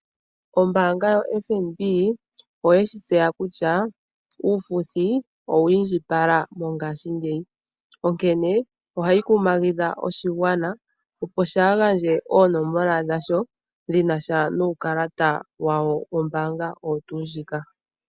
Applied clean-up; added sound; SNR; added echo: none; none; none; none.